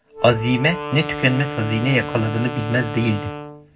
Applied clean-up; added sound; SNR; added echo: none; Wind instrument, woodwind instrument; 9 dB; reverberation time 0.3 s.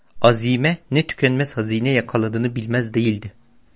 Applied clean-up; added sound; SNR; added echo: none; none; none; none.